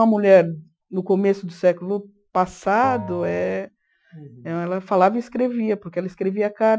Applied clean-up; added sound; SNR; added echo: classical method Wiener filter.